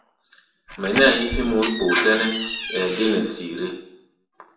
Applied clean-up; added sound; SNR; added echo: none; Door; 7 dB; reverberation time 0.7 s.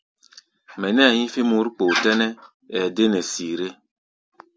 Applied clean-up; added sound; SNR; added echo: none; none; none; none.